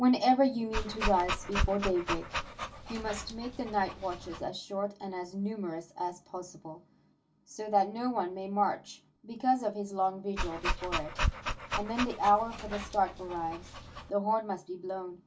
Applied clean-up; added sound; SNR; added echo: none; Dog; 3 dB; reverberation time 0.2 s.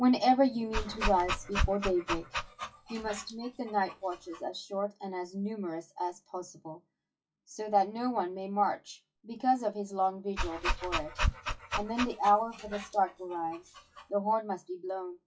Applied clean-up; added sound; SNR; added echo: classical method WPE with log-MMSE.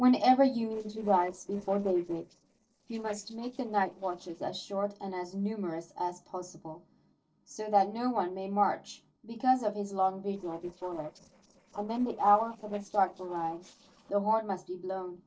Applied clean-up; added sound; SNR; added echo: neural separator model SepFormer DNS4.